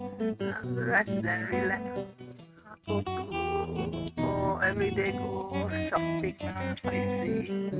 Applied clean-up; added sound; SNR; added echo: neural mask model RNNoise.